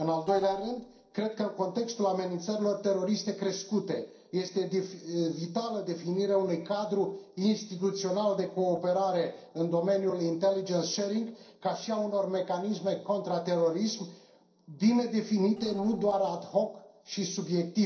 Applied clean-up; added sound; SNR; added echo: neural separator model SepFormer DNS4.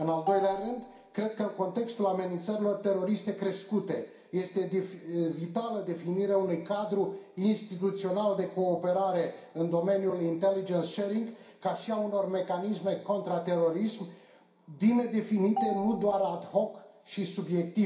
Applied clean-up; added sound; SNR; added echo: none; Marimba, xylophone; 9 dB; reverberation time 0.5 s.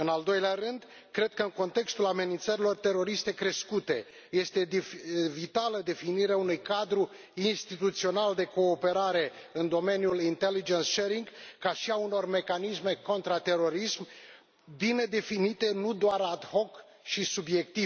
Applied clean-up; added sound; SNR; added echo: none; none; none; none.